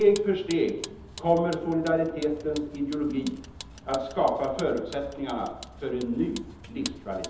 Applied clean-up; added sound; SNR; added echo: none; Vehicle; 16 dB; reverberation time 0.8 s.